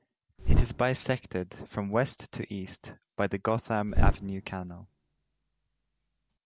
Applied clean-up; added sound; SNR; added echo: none; Bird; -4 dB; none.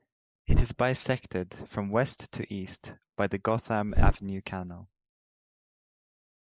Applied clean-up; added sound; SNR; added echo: neural mask model Resemble Enhance denoiser.